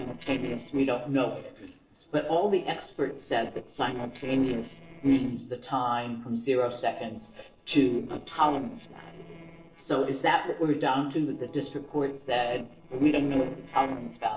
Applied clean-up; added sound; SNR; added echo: neural separator model SepFormer DNS4.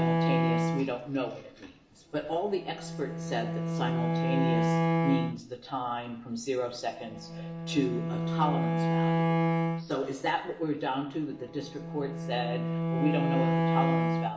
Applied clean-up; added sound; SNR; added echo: none; Bowed string instrument; -3 dB; reverberation time 0.7 s.